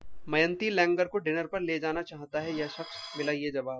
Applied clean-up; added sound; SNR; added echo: classical method Wiener filter.